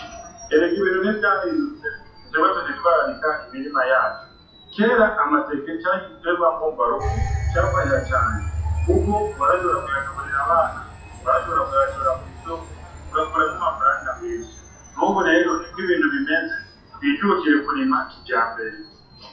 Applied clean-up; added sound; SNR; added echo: classical method WPE with log-MMSE.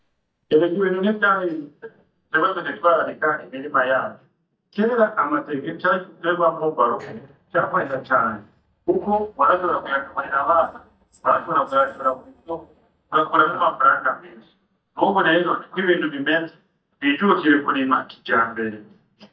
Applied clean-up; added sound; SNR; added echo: neural mask model DeepFilterNet 3.